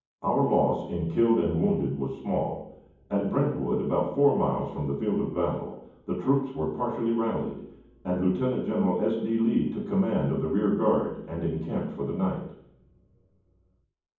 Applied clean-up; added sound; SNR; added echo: none; none; none; reverberation time 1.2 s.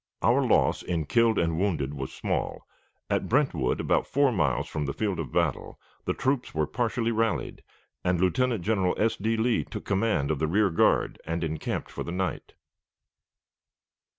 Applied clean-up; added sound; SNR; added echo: none; none; none; none.